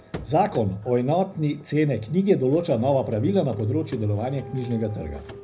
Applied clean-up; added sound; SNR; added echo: none; Printer; 18 dB; reverberation time 0.5 s.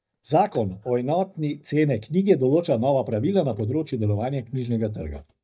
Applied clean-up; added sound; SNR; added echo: neural mask model DeepFilterNet 3.